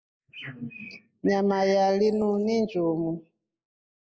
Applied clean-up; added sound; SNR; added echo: neural mask model Resemble Enhance denoiser.